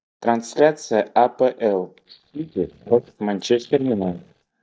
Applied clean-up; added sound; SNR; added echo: neural mask model DeepFilterNet 3.